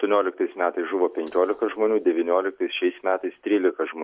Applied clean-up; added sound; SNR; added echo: none; none; none; none.